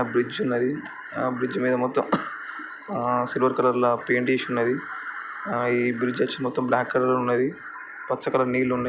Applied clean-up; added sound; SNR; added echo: none; none; none; none.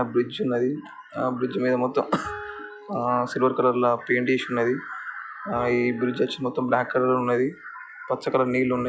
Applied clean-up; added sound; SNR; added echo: classical method log-MMSE.